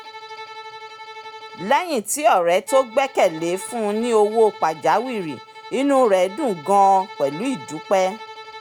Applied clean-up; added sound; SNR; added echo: none; Bowed string instrument; 17 dB; none.